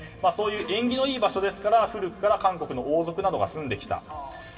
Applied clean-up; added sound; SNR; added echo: none; none; none; reverberation time 1.1 s.